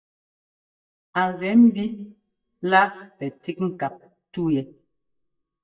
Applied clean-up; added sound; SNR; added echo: neural mask model DeepFilterNet 3.